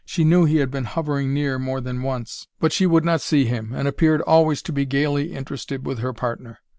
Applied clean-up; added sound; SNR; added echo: none; none; none; none.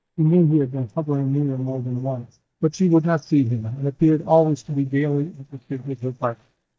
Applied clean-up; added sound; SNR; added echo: neural mask model DeepFilterNet 3.